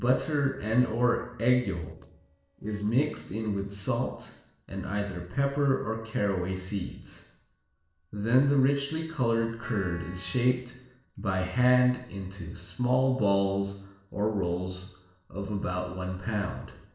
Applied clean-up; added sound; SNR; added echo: neural separator model SepFormer DNS4.